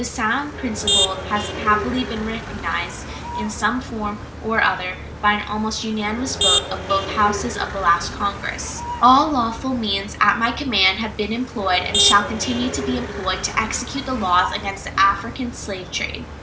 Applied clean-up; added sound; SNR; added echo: none; Motor vehicle (road); 5 dB; none.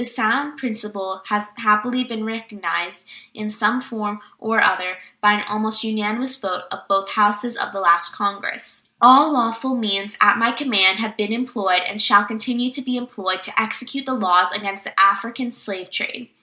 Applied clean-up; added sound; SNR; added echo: none; none; none; none.